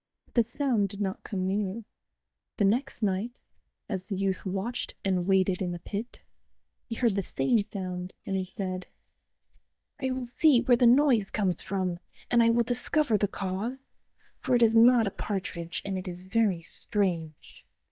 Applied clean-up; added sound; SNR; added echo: neural mask model DeepFilterNet 3.